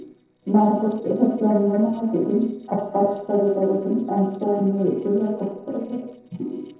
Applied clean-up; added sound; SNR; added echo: neural separator model SepFormer DNS4.